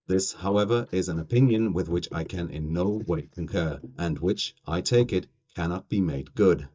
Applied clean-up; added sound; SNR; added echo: neural mask model DeepFilterNet 3.